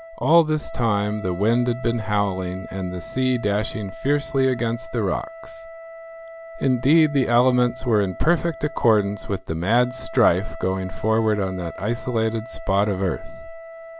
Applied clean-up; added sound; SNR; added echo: none; Wind instrument, woodwind instrument; 15 dB; none.